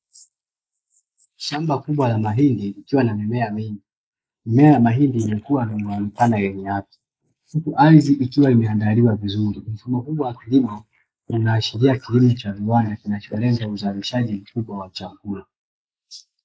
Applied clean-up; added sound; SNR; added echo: neural mask model Resemble Enhance denoiser.